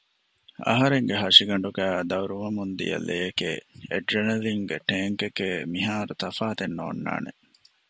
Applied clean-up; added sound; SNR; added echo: none; none; none; none.